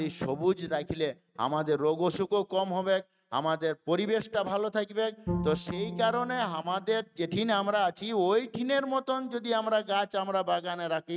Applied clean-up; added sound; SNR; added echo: neural mask model RNNoise.